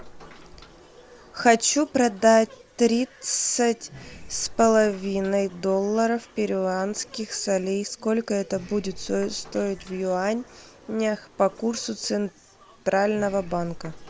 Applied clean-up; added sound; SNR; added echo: none; Sliding door; 20 dB; none.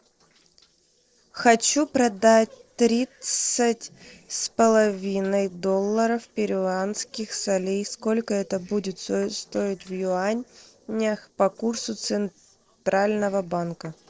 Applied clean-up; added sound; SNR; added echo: neural separator model SepFormer DNS4.